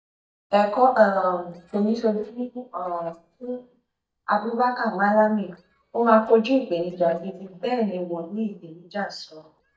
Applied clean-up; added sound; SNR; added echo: neural mask model DeepFilterNet 3.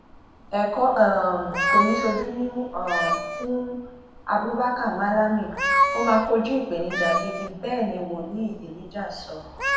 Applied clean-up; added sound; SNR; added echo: none; Meow; 3 dB; reverberation time 0.8 s.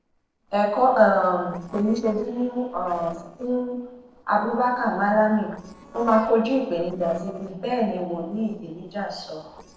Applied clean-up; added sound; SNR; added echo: neural separator model SepFormer DNS4.